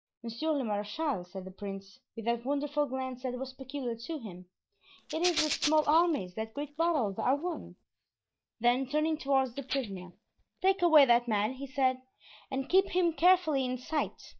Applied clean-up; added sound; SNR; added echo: neural mask model DeepFilterNet 3.